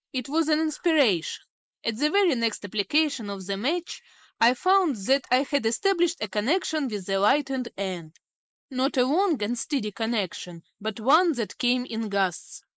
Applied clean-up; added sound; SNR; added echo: neural mask model Resemble Enhance denoiser.